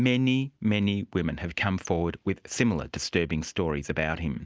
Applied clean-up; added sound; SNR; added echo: none; none; none; none.